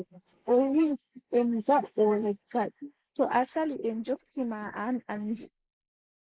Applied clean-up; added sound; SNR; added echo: neural mask model Resemble Enhance denoiser.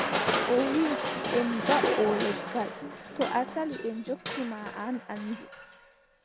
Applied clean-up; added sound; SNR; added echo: none; Crushing; 1 dB; none.